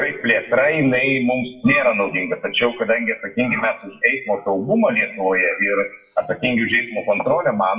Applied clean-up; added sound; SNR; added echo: classical method WPE with log-MMSE.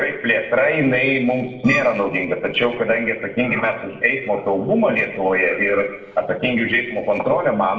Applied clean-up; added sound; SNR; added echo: neural separator model SepFormer DNS4.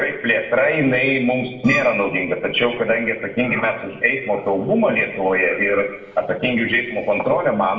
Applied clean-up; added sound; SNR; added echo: none; Bowed string instrument; 15 dB; reverberation time 0.9 s.